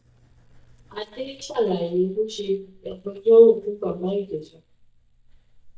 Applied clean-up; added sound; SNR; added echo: neural mask model DeepFilterNet 3.